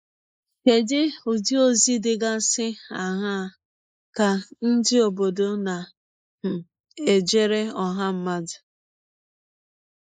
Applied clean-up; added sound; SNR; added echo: neural mask model Resemble Enhance denoiser.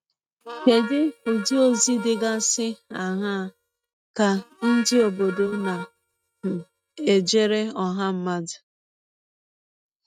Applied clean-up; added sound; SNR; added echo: neural mask model RNNoise.